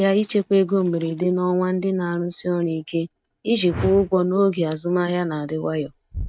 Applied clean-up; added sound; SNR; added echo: neural mask model RNNoise.